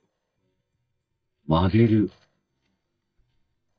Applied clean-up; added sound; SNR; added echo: neural mask model DeepFilterNet 3.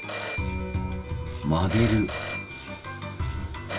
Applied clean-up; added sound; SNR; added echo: none; Telephone; 4 dB; reverberation time 0.2 s.